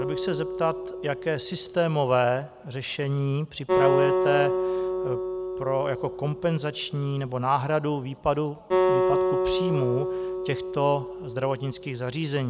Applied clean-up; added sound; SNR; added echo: none; Acoustic guitar; 1 dB; none.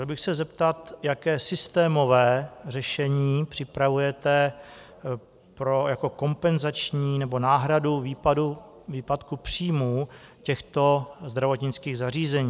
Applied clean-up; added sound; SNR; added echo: none; none; none; none.